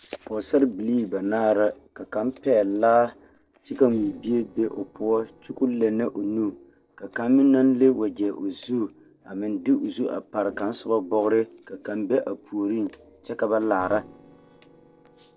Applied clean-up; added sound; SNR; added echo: neural separator model SepFormer DNS4.